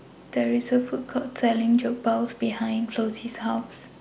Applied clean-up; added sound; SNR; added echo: none; none; none; none.